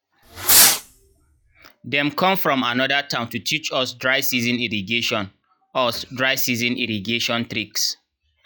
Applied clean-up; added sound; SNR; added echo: classical method log-MMSE.